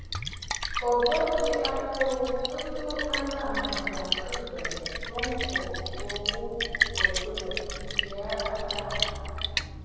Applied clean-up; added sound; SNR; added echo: none; Splash, splatter; 0 dB; reverberation time 2.2 s.